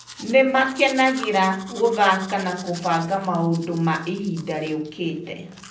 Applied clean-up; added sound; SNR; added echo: none; Domestic sounds, home sounds; 18 dB; reverberation time 0.6 s.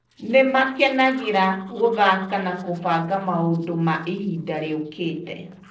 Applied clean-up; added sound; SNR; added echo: neural separator model SepFormer DNS4.